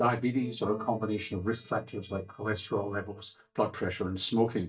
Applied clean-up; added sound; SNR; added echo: neural mask model DeepFilterNet 3.